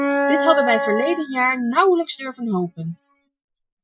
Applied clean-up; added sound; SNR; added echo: classical method Wiener filter.